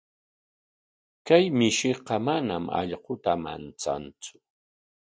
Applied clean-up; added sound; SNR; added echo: none; none; none; none.